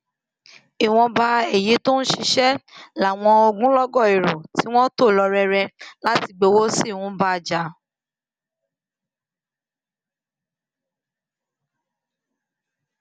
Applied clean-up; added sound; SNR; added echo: none; none; none; none.